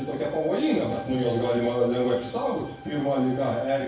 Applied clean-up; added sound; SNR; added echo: none; Bowed string instrument; 16 dB; reverberation time 0.6 s.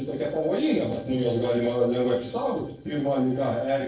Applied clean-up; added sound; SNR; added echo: neural separator model SepFormer DNS4.